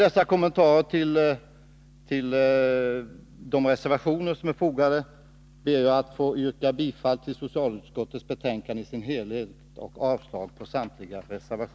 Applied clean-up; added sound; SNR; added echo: none; none; none; none.